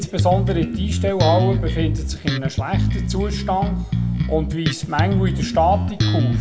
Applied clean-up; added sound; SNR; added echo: none; Bass guitar; -2 dB; reverberation time 1.2 s.